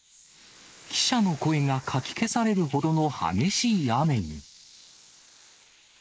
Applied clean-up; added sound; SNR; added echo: neural mask model Resemble Enhance denoiser.